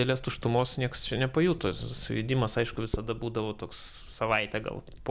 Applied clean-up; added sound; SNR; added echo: none; none; none; none.